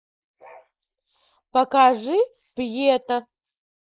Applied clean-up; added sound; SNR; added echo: neural mask model Resemble Enhance denoiser.